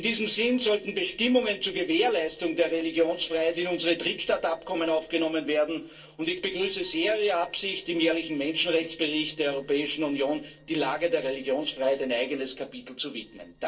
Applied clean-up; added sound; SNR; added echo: neural separator model SepFormer DNS4.